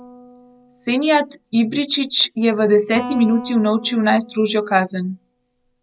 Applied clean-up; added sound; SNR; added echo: none; Guitar; 17 dB; none.